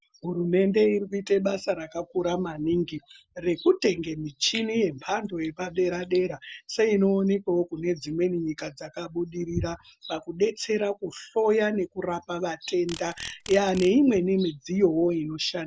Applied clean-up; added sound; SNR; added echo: none; Insect; 18 dB; none.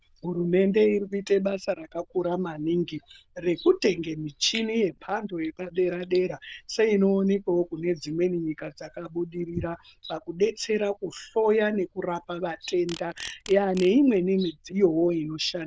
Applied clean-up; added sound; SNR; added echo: neural diffusion model UNIVERSE++.